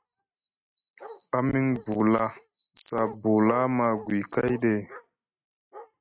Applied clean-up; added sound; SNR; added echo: neural mask model RNNoise.